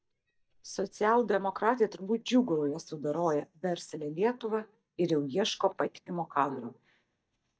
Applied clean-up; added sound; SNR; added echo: neural mask model DeepFilterNet 3.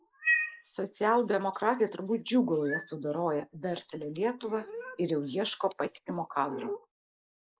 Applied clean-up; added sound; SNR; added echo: neural mask model Resemble Enhance denoiser.